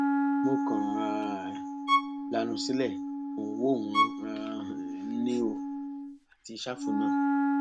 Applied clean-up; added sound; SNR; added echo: none; Wind instrument, woodwind instrument + Bowed string instrument; -4 dB; none.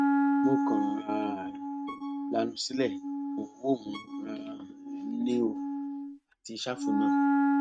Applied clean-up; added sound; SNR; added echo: neural mask model RNNoise.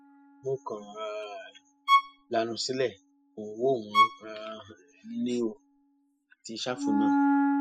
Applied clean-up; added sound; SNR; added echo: classical method spectral subtraction.